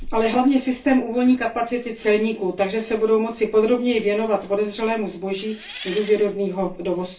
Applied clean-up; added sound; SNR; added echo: none; Engine; 17 dB; reverberation time 0.3 s.